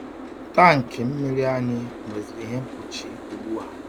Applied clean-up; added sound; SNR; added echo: none; Boat, Water vehicle; 13 dB; none.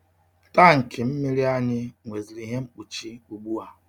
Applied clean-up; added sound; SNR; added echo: none; none; none; none.